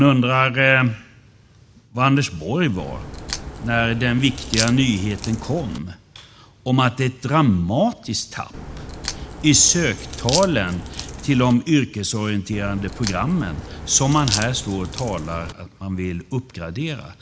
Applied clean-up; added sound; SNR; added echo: none; Crack; 10 dB; none.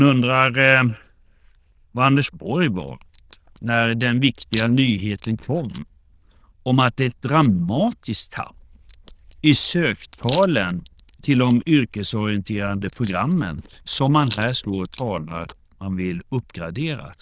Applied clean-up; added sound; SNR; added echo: neural diffusion model UNIVERSE++.